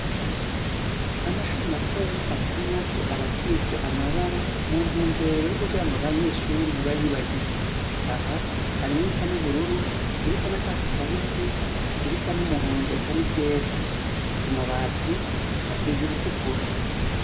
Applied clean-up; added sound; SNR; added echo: none; Water; -4 dB; reverberation time 0.9 s.